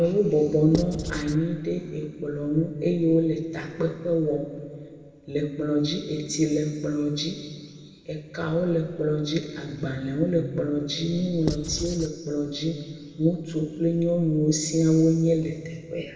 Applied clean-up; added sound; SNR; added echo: none; Writing; 7 dB; reverberation time 1.9 s.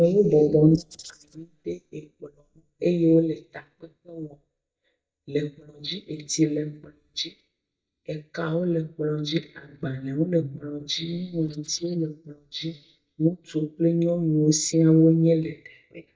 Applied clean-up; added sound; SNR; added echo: neural mask model DeepFilterNet 3.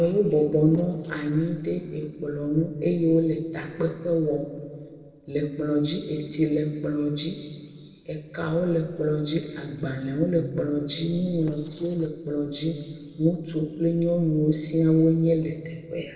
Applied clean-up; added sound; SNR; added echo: neural separator model SepFormer DNS4.